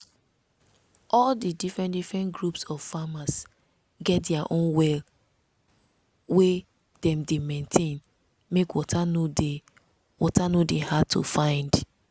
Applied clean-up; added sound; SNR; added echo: none; none; none; none.